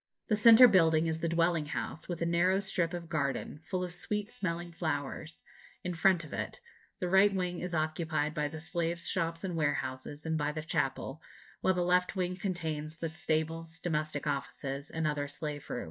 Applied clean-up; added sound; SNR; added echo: neural mask model DeepFilterNet 3.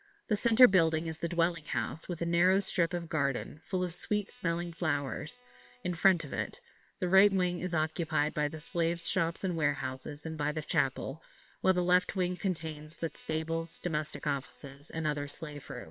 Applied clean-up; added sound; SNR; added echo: neural separator model SepFormer WHAM!.